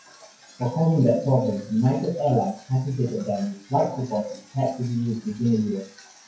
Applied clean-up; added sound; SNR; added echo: classical method WPE with log-MMSE.